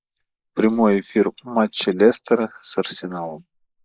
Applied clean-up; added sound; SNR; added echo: neural mask model Resemble Enhance denoiser.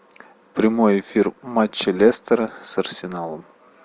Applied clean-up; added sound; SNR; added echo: none; none; none; none.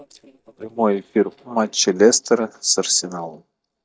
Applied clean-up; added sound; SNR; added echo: neural mask model DeepFilterNet 3.